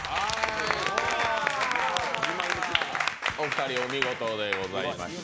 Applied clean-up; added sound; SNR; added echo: none; none; none; none.